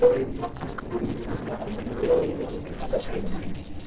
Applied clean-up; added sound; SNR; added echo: neural separator model SepFormer DNS4.